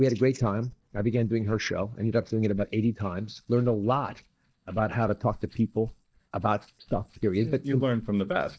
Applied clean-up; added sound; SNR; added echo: neural mask model DeepFilterNet 3.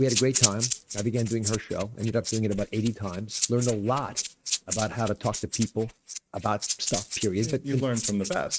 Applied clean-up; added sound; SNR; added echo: neural mask model RNNoise.